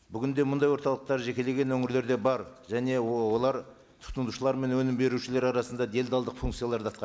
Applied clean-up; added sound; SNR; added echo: none; none; none; none.